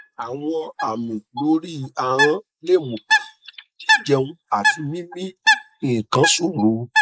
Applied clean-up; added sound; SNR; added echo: neural mask model Resemble Enhance denoiser.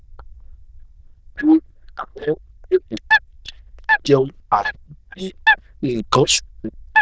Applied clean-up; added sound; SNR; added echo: neural diffusion model UNIVERSE++.